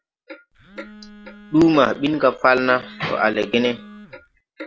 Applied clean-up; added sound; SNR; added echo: none; Clock + Telephone; 19 dB; none.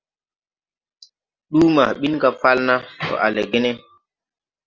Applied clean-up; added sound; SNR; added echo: none; none; none; none.